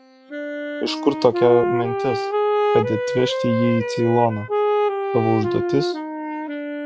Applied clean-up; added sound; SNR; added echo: classical method log-MMSE.